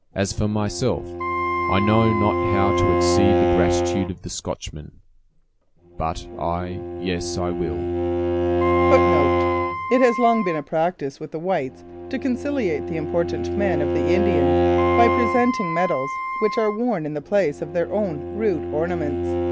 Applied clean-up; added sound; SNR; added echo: none; Bowed string instrument + Wind instrument, woodwind instrument; -1 dB; none.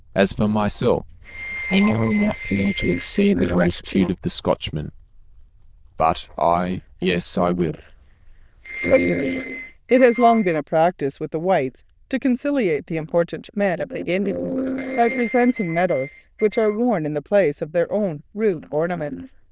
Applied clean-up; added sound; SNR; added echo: neural diffusion model UNIVERSE++.